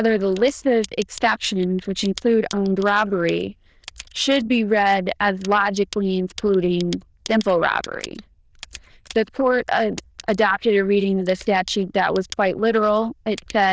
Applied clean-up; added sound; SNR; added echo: neural diffusion model UNIVERSE++.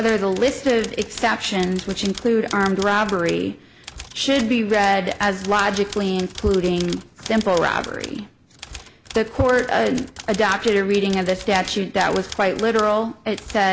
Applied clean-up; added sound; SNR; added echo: none; Typewriter; 17 dB; none.